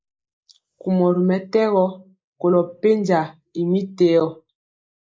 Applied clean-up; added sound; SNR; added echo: neural mask model Resemble Enhance denoiser.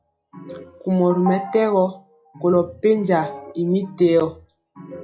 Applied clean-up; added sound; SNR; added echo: classical method log-MMSE.